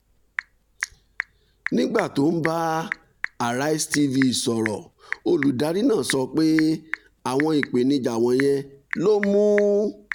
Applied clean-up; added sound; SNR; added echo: none; Telephone / Typing; 13 dB; none.